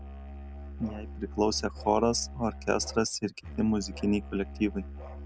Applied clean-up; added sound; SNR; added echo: none; Musical instrument; 11 dB; none.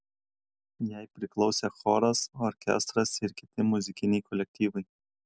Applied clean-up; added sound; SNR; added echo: none; none; none; none.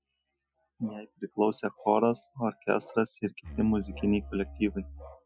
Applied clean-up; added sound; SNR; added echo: classical method Wiener filter.